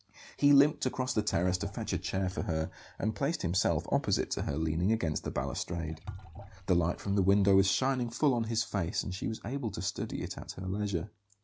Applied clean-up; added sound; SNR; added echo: none; Liquid; 17 dB; none.